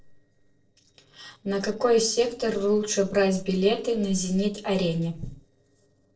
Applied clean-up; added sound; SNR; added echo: neural separator model SepFormer DNS4.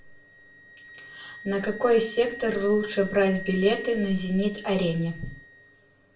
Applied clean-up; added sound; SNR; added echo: none; Wind instrument, woodwind instrument; 16 dB; reverberation time 0.3 s.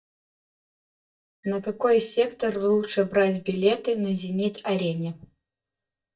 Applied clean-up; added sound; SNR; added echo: neural mask model DeepFilterNet 3.